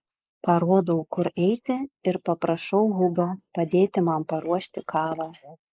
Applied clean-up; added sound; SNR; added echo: neural mask model Resemble Enhance denoiser.